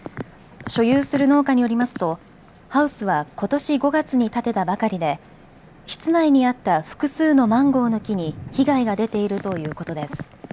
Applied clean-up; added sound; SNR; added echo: none; none; none; none.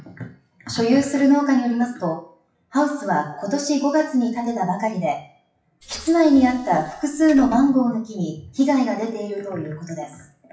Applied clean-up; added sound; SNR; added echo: classical method WPE with log-MMSE.